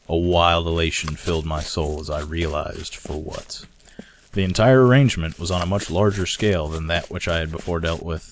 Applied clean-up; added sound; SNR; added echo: neural mask model Resemble Enhance denoiser.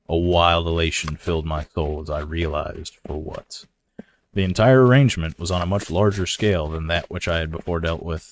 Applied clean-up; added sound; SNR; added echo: neural mask model RNNoise.